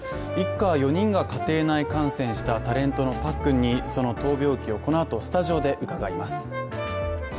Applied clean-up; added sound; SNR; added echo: none; Brass instrument; 10 dB; none.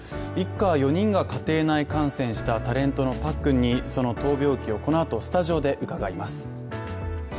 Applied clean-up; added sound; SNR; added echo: none; none; none; none.